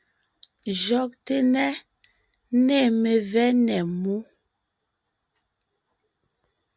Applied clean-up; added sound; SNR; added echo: none; none; none; none.